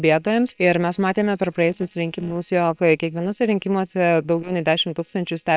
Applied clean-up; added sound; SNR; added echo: neural separator model SepFormer WHAM!.